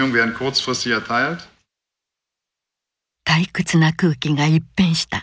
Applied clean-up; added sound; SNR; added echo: none; none; none; none.